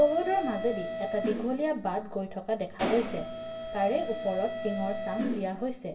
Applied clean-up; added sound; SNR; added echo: none; Mechanisms; 6 dB; reverberation time 0.1 s.